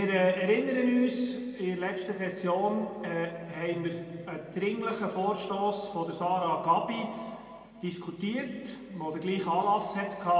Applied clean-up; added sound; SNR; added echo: none; none; none; reverberation time 2.1 s.